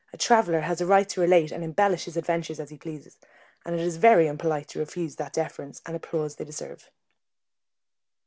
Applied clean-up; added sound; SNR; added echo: none; none; none; none.